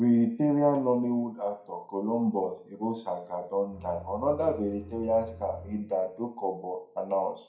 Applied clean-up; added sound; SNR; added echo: none; Bowed string instrument; 17 dB; reverberation time 0.5 s.